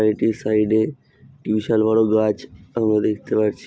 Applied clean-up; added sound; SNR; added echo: none; none; none; none.